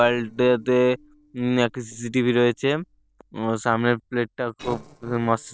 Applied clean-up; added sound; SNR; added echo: neural separator model SepFormer DNS4.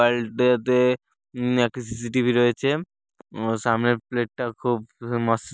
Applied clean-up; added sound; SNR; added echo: none; none; none; none.